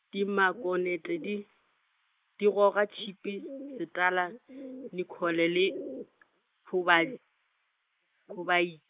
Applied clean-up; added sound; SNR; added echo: neural mask model Resemble Enhance denoiser.